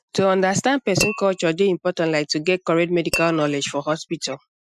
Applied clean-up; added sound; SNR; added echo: classical method Wiener filter.